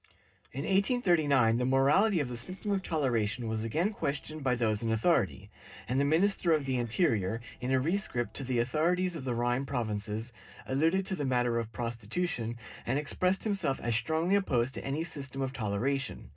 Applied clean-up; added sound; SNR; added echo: neural separator model SepFormer DNS4.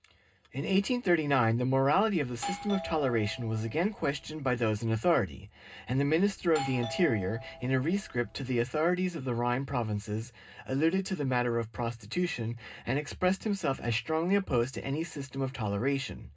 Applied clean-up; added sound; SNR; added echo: none; Doorbell; 13 dB; reverberation time 0.2 s.